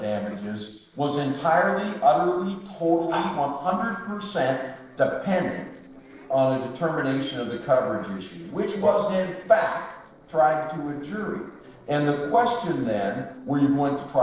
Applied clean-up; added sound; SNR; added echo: neural separator model SepFormer DNS4.